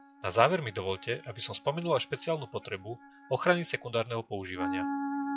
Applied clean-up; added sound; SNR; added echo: classical method log-MMSE.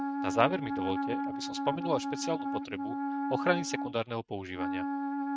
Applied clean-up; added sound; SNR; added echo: neural mask model RNNoise.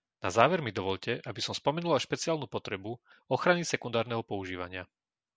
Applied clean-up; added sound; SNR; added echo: none; none; none; none.